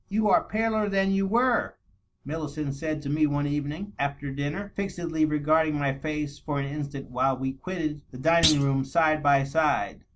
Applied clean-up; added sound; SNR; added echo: none; Thump, thud; 5 dB; none.